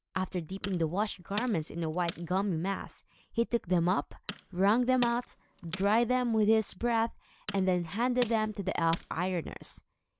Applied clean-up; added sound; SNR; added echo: none; Tools; 15 dB; none.